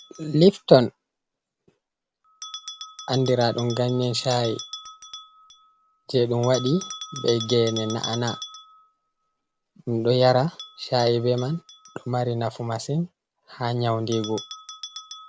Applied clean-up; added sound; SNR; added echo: none; Bell; 16 dB; none.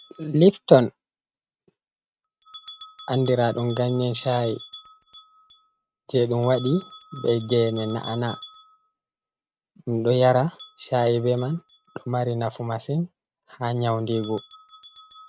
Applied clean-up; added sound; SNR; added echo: neural mask model RNNoise.